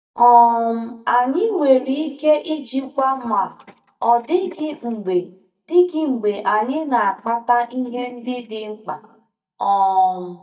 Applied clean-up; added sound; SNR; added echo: neural mask model DeepFilterNet 3.